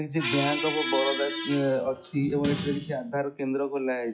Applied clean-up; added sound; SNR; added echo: classical method log-MMSE.